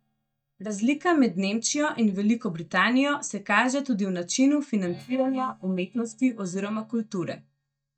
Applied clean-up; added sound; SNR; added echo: neural mask model DeepFilterNet 3.